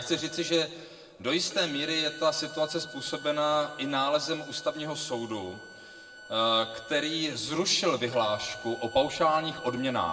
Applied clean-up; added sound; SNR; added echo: none; Bowed string instrument; 17 dB; reverberation time 0.9 s.